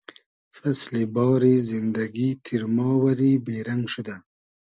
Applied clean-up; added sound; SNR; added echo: none; none; none; none.